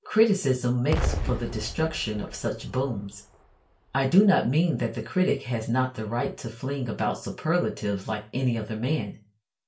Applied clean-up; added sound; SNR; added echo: none; Explosion; 7 dB; reverberation time 0.3 s.